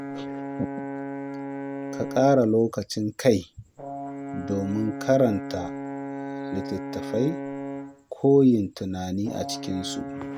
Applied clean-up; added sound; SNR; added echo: none; Brass instrument; 9 dB; none.